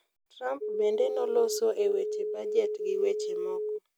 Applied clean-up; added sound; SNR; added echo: none; Telephone; 2 dB; none.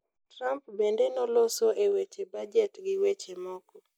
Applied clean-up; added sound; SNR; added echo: neural mask model Resemble Enhance denoiser.